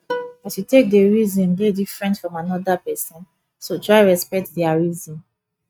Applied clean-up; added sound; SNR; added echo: neural mask model RNNoise.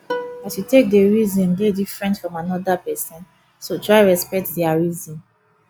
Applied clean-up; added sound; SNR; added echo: none; Plucked string instrument; 13 dB; none.